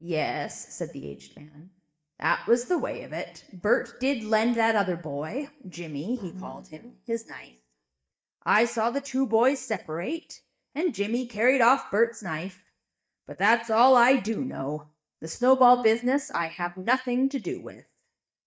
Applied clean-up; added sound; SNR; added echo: neural mask model DeepFilterNet 3.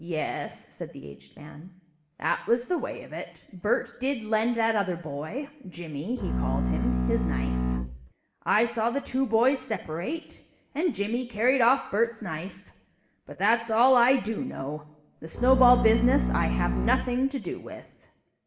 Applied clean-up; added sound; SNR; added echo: none; Bowed string instrument; -1 dB; reverberation time 0.8 s.